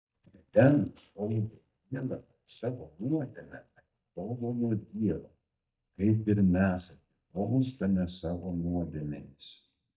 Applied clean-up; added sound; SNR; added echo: neural mask model DeepFilterNet 3.